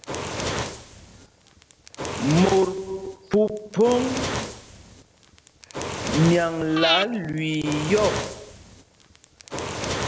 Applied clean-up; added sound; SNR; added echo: none; Fire + Breathing; 6 dB; none.